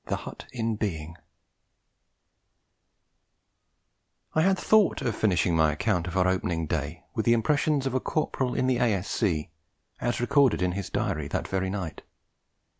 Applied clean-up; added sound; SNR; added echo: none; none; none; none.